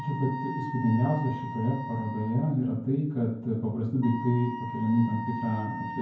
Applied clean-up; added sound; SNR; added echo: none; Wind instrument, woodwind instrument; 10 dB; reverberation time 0.9 s.